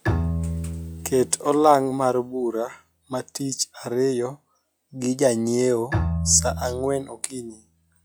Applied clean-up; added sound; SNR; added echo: classical method log-MMSE.